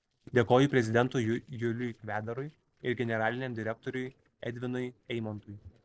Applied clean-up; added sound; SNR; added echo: neural separator model SepFormer DNS4.